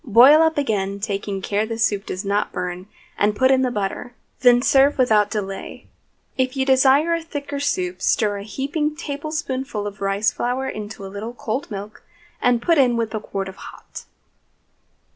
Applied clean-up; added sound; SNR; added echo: none; none; none; none.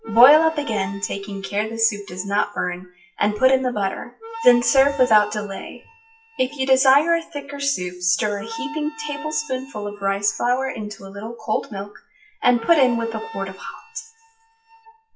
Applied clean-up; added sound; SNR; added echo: classical method WPE with log-MMSE.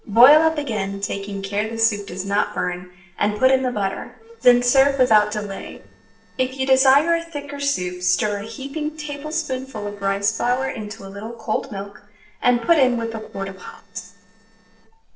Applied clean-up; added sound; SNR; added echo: neural separator model SepFormer DNS4.